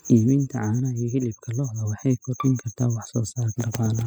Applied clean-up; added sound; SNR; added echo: classical method spectral subtraction.